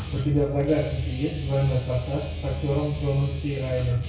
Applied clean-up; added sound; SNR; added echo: none; Guitar; 16 dB; reverberation time 0.6 s.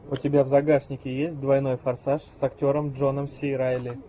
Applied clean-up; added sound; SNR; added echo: none; none; none; none.